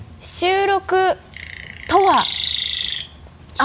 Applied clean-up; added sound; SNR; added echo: none; Chirp, tweet; 6 dB; none.